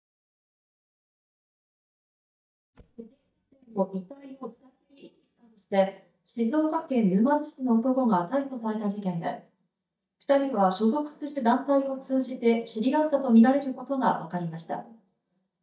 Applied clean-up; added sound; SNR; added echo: neural mask model DeepFilterNet 3.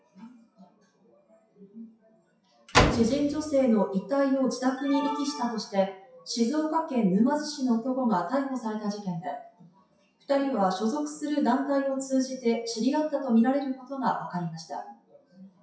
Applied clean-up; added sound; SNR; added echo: classical method WPE with log-MMSE.